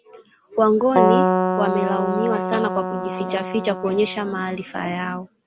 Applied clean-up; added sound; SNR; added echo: none; Keyboard (musical); -1 dB; none.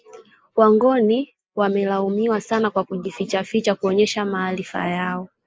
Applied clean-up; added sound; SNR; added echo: neural mask model Resemble Enhance denoiser.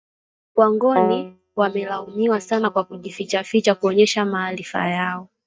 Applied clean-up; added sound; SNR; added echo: neural mask model DeepFilterNet 3.